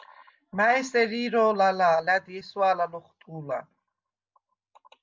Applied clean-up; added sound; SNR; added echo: none; none; none; none.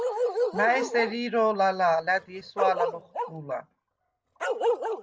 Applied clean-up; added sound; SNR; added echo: none; Bark; 3 dB; none.